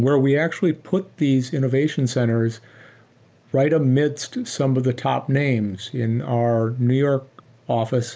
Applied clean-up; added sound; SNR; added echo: none; none; none; none.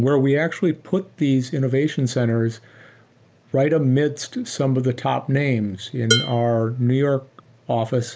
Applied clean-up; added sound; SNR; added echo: none; Dishes, pots, and pans; 5 dB; none.